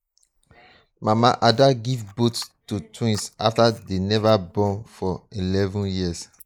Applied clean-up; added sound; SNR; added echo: neural mask model Resemble Enhance denoiser.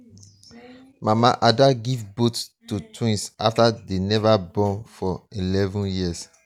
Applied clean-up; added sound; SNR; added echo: none; none; none; none.